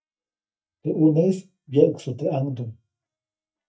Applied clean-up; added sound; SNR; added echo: neural mask model DeepFilterNet 3.